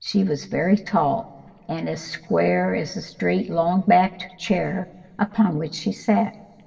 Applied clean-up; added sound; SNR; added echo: none; none; none; reverberation time 1.5 s.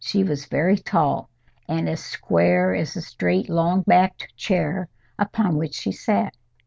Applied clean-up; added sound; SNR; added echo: none; none; none; none.